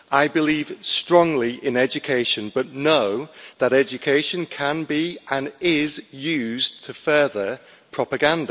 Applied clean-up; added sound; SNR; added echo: none; none; none; none.